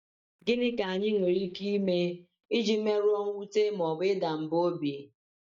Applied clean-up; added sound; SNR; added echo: neural mask model DeepFilterNet 3.